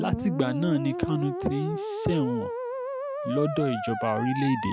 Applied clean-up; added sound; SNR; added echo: none; Musical instrument; 5 dB; none.